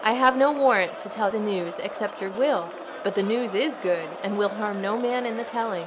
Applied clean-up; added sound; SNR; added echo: none; Crowd; 12 dB; none.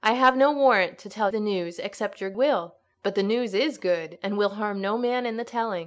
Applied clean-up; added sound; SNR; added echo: none; none; none; none.